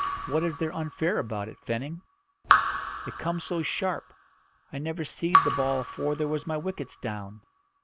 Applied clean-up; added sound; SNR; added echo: none; Raindrop / Drip; 0 dB; none.